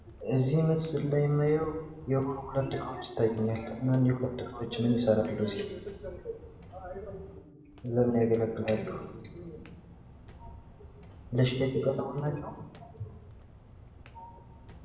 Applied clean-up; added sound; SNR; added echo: none; Walk, footsteps; 19 dB; reverberation time 1.0 s.